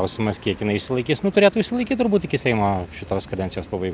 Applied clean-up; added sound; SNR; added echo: none; none; none; none.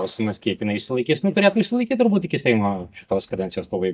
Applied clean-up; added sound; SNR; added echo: neural mask model DeepFilterNet 3.